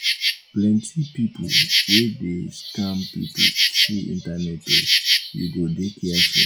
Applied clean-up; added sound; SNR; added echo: classical method log-MMSE.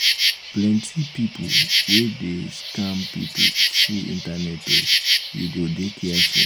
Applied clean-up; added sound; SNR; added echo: none; Insect; -4 dB; none.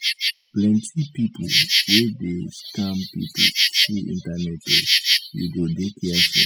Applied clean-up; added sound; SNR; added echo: classical method spectral subtraction.